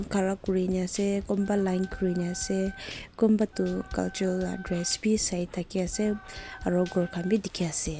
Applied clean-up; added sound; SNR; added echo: none; Drum kit + Wind instrument, woodwind instrument; 17 dB; none.